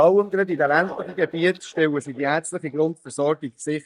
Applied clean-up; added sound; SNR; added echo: neural mask model DeepFilterNet 3.